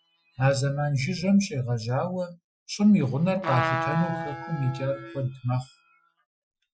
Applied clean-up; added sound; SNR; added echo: classical method Wiener filter.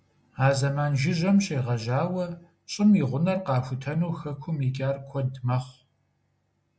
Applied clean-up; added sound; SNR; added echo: none; none; none; none.